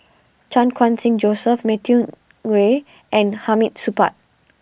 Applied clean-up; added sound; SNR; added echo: none; none; none; none.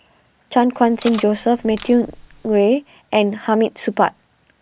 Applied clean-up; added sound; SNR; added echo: none; Cutlery, silverware; 19 dB; none.